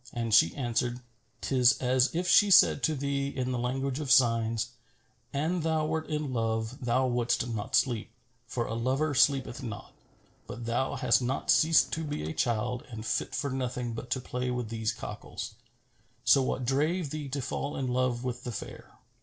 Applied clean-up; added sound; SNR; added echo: neural separator model SepFormer DNS4.